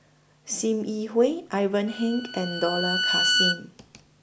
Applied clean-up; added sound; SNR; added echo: none; Bowed string instrument; 1 dB; none.